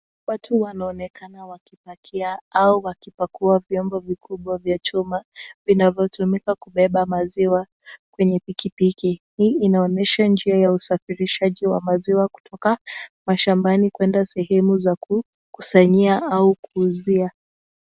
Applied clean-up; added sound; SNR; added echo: none; none; none; none.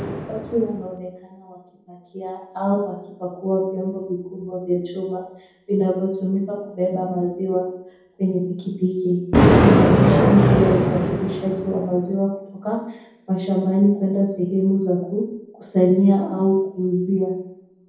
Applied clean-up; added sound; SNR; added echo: none; Thunder; 2 dB; reverberation time 0.9 s.